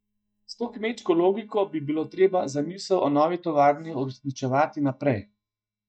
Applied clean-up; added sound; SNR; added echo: neural mask model DeepFilterNet 3.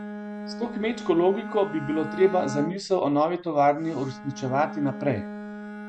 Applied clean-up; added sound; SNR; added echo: none; Bowed string instrument; 11 dB; none.